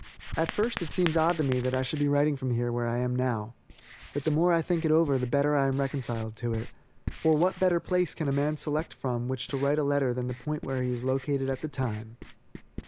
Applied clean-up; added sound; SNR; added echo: none; Writing; 15 dB; none.